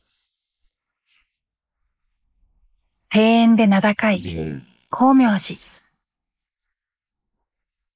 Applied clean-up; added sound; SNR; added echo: neural mask model Resemble Enhance denoiser.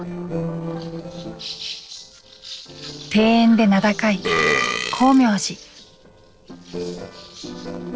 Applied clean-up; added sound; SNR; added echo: neural separator model SepFormer DNS4.